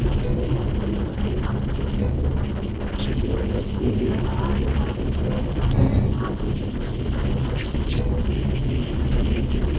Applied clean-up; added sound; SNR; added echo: neural separator model SepFormer DNS4.